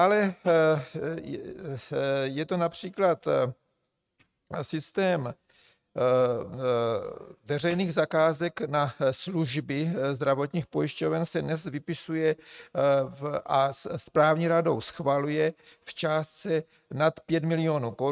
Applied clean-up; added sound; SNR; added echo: neural mask model RNNoise.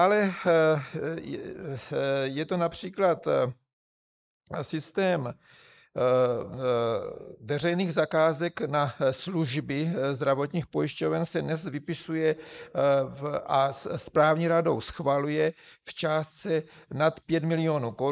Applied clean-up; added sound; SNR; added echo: neural mask model Resemble Enhance denoiser.